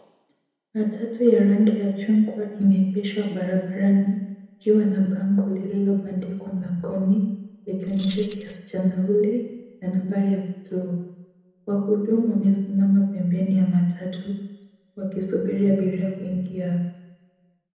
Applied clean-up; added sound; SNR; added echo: none; Keys jangling; 11 dB; reverberation time 1.0 s.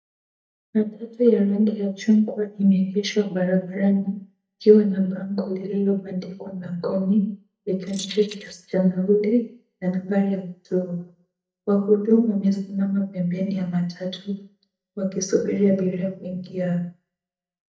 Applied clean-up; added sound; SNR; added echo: neural mask model DeepFilterNet 3.